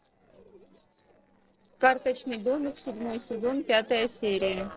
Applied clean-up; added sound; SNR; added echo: neural separator model SepFormer DNS4.